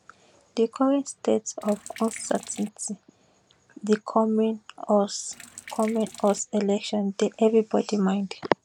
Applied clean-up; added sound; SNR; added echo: none; Sink (filling or washing); 18 dB; none.